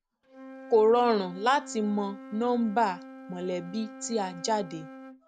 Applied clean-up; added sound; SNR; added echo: none; Wind instrument, woodwind instrument; 16 dB; none.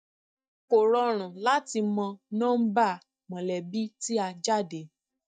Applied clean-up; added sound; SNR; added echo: neural mask model DeepFilterNet 3.